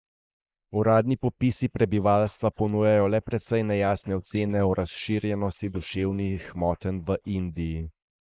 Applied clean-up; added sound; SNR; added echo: neural mask model Resemble Enhance denoiser.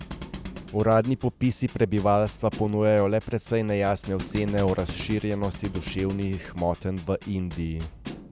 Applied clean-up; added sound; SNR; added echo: none; Thump, thud; 14 dB; none.